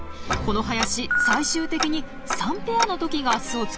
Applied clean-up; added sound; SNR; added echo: none; Tick-tock; 4 dB; none.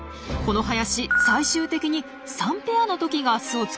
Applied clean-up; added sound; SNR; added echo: none; none; none; none.